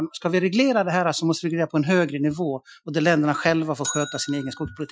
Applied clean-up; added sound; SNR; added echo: classical method Wiener filter.